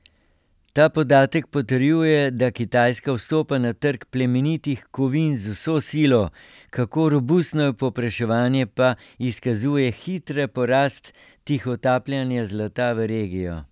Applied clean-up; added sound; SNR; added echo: none; none; none; none.